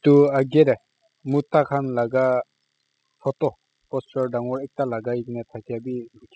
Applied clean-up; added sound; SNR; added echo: classical method spectral subtraction.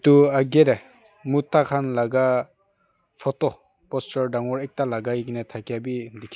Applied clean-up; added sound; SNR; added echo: none; none; none; none.